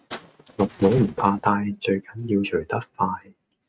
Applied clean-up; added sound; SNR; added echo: neural mask model RNNoise.